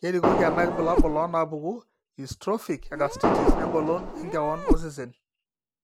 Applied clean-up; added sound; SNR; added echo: none; Fireworks + Meow; -4 dB; none.